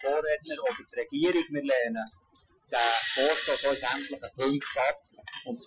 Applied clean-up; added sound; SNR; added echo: classical method Wiener filter.